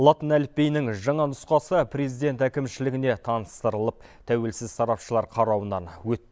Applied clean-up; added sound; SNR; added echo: none; none; none; none.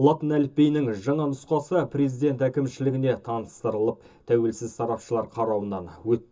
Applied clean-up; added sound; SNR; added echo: none; none; none; reverberation time 0.2 s.